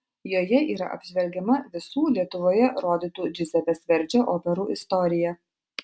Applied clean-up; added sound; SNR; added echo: none; none; none; none.